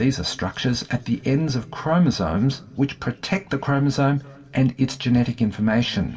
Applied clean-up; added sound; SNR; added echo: none; none; none; reverberation time 2.0 s.